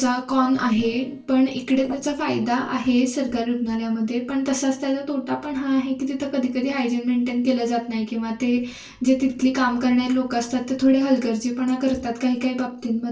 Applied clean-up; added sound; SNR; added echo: neural separator model SepFormer DNS4.